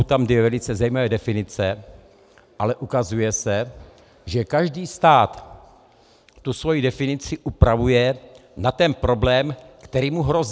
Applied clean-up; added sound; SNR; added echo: none; none; none; none.